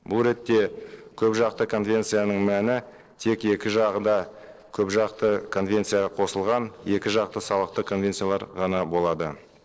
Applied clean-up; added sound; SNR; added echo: neural separator model SepFormer DNS4.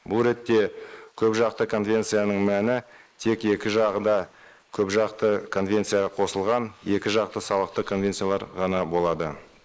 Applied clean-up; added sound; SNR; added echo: neural mask model Resemble Enhance denoiser.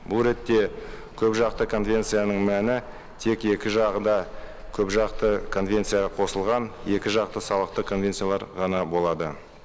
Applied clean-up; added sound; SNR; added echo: none; Cricket / Motor vehicle (road); 13 dB; none.